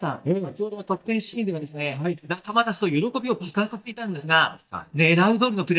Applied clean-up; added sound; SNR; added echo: neural mask model DeepFilterNet 3.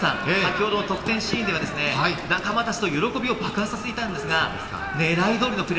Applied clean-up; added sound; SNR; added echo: none; Rain; 20 dB; reverberation time 1.6 s.